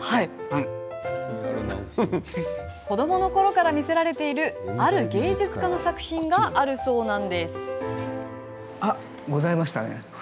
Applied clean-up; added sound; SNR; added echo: none; none; none; none.